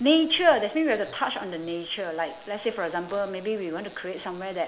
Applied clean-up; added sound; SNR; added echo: none; none; none; none.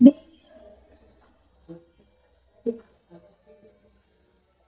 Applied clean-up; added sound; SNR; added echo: neural mask model DeepFilterNet 3.